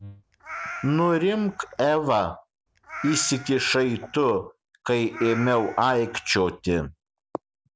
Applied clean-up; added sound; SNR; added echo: none; Meow; 15 dB; none.